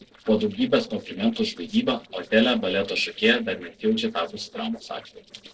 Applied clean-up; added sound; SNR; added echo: neural separator model SepFormer DNS4.